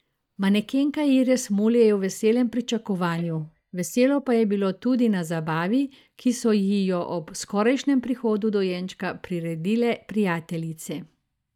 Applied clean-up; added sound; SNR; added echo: neural mask model DeepFilterNet 3.